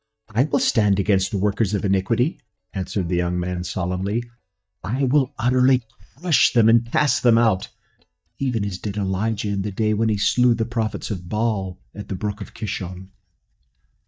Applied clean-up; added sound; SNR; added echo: neural mask model DeepFilterNet 3.